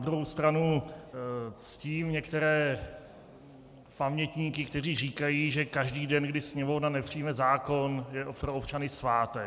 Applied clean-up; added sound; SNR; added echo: none; none; none; none.